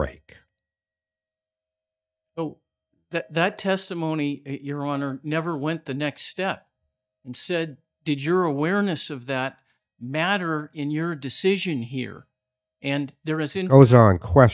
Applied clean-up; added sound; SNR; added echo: neural mask model DeepFilterNet 3.